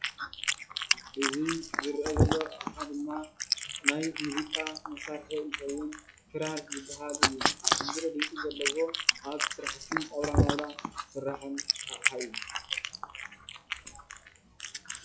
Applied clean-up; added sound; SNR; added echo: classical method WPE with log-MMSE.